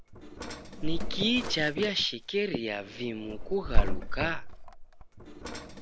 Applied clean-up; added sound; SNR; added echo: none; Drawer open or close; -3 dB; none.